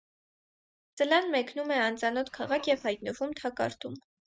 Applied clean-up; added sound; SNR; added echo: neural mask model DeepFilterNet 3.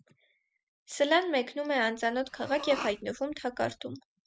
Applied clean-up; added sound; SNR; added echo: none; Respiratory sounds; 12 dB; none.